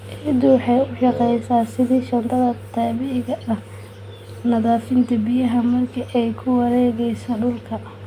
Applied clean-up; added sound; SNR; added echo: none; Wind instrument, woodwind instrument; 11 dB; none.